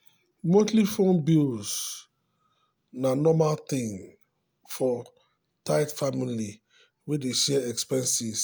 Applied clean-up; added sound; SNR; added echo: none; none; none; none.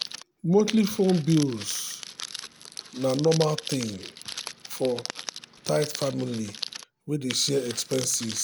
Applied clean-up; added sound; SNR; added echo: none; Crackle; 12 dB; none.